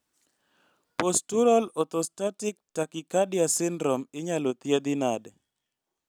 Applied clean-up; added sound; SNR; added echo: none; none; none; none.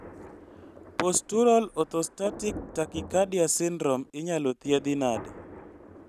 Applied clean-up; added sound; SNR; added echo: none; Thunder; 16 dB; none.